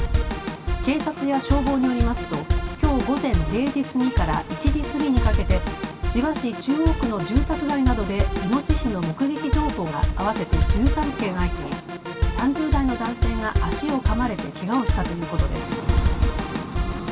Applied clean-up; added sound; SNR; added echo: none; Drum kit; -2 dB; reverberation time 2.7 s.